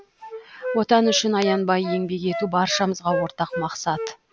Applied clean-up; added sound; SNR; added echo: none; Wind instrument, woodwind instrument; 9 dB; none.